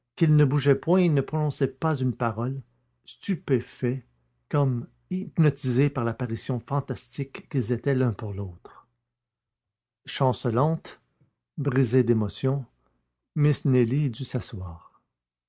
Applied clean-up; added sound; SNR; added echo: none; none; none; none.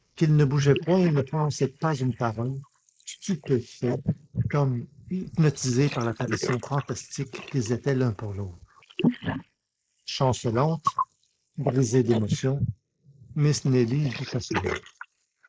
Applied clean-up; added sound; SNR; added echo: neural mask model Resemble Enhance denoiser.